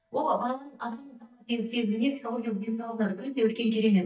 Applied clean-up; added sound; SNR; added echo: neural mask model DeepFilterNet 3.